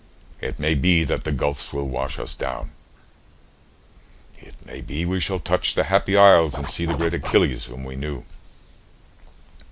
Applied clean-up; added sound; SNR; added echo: none; Zipper (clothing); 9 dB; none.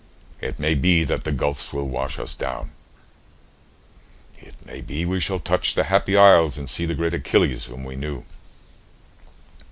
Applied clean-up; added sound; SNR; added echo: none; none; none; none.